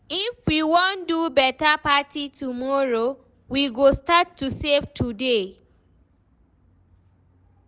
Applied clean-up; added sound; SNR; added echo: none; none; none; none.